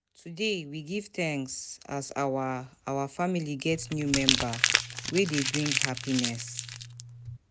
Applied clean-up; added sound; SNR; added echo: none; Crumpling, crinkling; -1 dB; none.